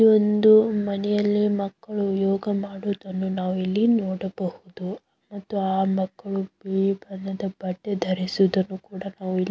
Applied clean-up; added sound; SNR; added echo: none; none; none; none.